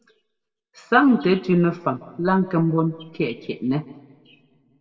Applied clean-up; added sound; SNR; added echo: none; none; none; reverberation time 1.1 s.